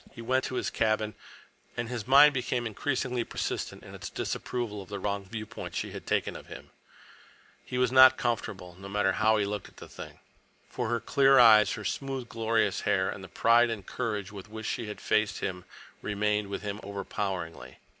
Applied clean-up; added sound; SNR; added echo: none; none; none; none.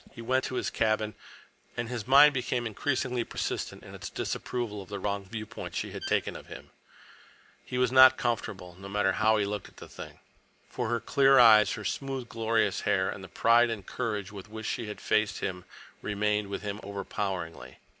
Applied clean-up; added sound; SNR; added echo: none; Bowed string instrument; 17 dB; none.